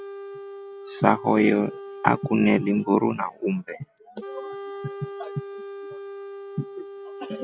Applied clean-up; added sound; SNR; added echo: none; Wind instrument, woodwind instrument; 12 dB; none.